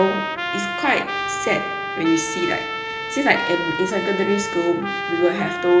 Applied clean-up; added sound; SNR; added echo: none; Trumpet; 4 dB; reverberation time 0.8 s.